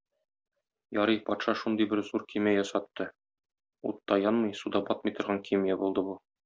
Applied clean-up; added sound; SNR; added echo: none; none; none; none.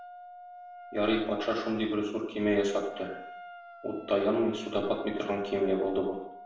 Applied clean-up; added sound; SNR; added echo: none; Wind instrument, woodwind instrument; 16 dB; reverberation time 0.6 s.